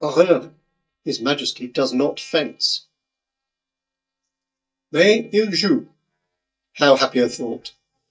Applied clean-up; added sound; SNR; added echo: neural mask model DeepFilterNet 3.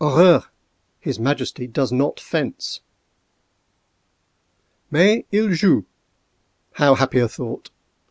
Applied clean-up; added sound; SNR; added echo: none; none; none; none.